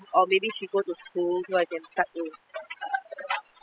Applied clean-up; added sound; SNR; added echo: classical method spectral subtraction.